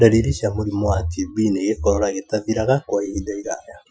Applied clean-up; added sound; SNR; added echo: classical method Wiener filter.